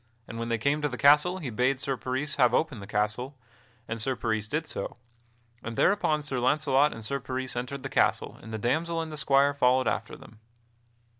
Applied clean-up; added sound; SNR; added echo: none; none; none; none.